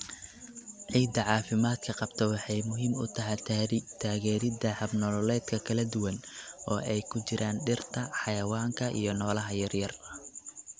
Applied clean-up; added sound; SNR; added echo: none; none; none; none.